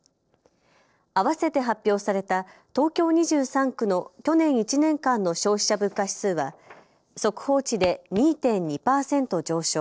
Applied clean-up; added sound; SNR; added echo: neural separator model SepFormer DNS4.